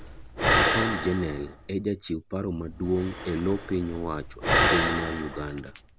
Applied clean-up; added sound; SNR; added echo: none; Breathing; -1 dB; none.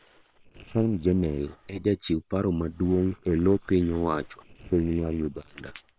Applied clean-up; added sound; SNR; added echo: neural separator model SepFormer WHAM!.